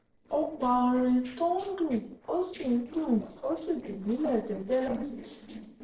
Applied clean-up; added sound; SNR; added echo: neural separator model SepFormer DNS4.